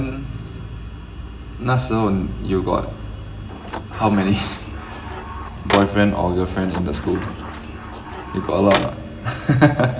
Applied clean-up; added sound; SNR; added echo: none; Sliding door; 8 dB; reverberation time 2.9 s.